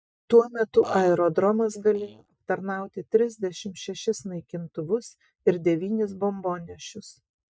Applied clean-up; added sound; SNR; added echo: neural mask model DeepFilterNet 3.